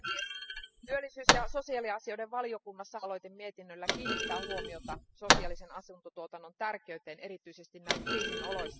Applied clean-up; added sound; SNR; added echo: classical method spectral subtraction.